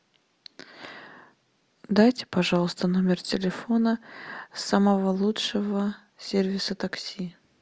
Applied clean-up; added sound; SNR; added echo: none; none; none; none.